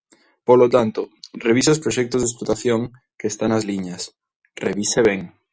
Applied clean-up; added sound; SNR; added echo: none; none; none; none.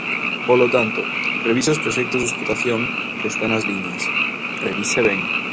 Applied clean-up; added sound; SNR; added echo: none; Frog; 1 dB; none.